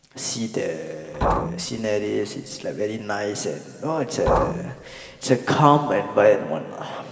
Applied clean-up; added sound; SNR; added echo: none; Liquid; 6 dB; reverberation time 2.3 s.